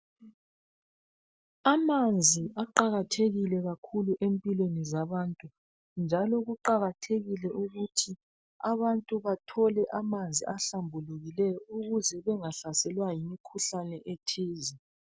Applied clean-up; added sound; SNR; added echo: none; none; none; none.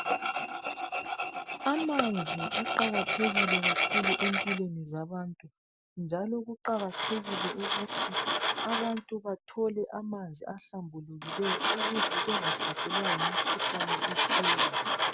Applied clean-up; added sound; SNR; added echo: none; Tools; -3 dB; none.